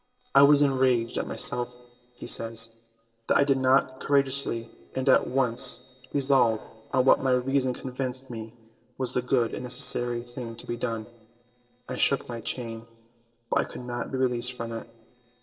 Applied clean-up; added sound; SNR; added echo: neural separator model SepFormer DNS4.